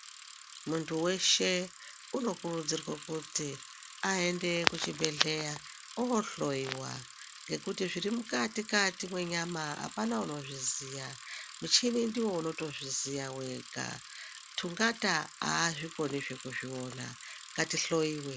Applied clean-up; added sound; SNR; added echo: none; Bicycle; 14 dB; none.